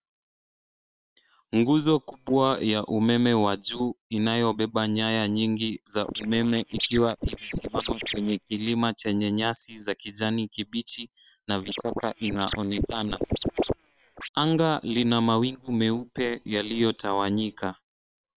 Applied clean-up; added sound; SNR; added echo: neural separator model SepFormer WHAM!.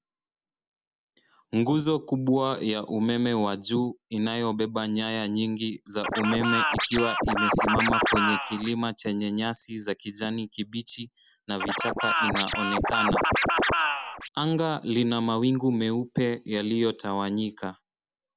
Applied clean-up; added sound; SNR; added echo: none; Scratching (performance technique); -2 dB; none.